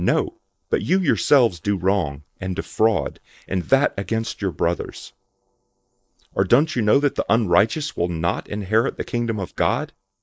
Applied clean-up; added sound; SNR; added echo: neural mask model Resemble Enhance denoiser.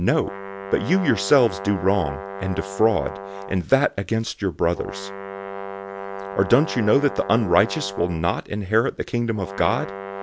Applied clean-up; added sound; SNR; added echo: none; Brass instrument; 12 dB; none.